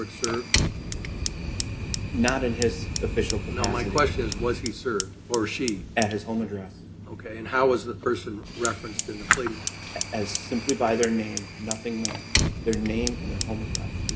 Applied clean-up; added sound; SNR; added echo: none; Fire; 2 dB; reverberation time 0.3 s.